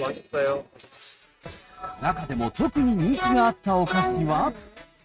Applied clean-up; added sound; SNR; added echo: neural mask model RNNoise.